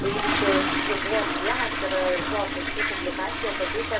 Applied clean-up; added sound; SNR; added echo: none; Toilet flush; -2 dB; reverberation time 0.2 s.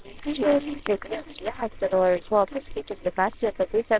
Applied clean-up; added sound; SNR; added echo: neural separator model SepFormer WHAMR!.